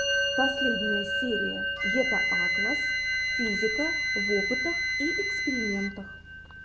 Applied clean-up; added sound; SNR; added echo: none; Musical instrument + Wind instrument, woodwind instrument; -5 dB; none.